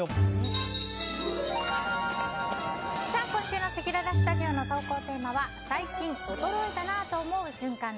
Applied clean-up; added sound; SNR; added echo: none; Bowed string instrument; 3 dB; none.